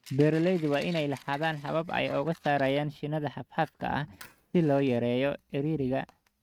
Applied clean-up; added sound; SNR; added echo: neural mask model RNNoise.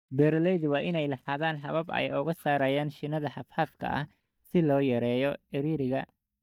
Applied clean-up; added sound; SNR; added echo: neural mask model DeepFilterNet 3.